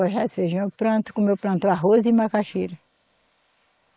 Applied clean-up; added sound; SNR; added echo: neural mask model Resemble Enhance denoiser.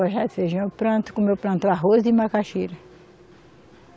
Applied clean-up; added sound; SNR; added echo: none; none; none; none.